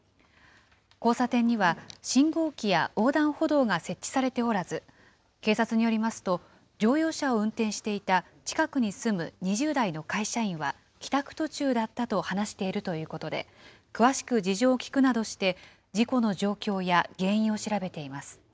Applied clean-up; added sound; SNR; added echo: none; none; none; none.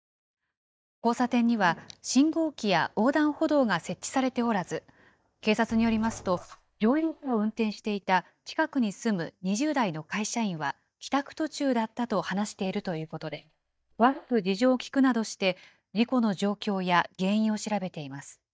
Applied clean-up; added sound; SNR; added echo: neural mask model DeepFilterNet 3.